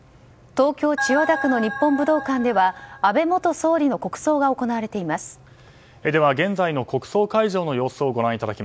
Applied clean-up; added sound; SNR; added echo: none; none; none; none.